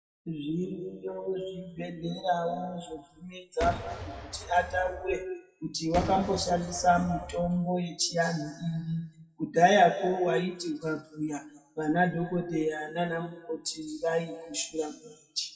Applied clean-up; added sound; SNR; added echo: classical method WPE with log-MMSE.